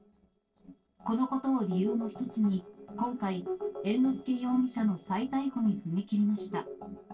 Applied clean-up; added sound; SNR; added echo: neural separator model SepFormer DNS4.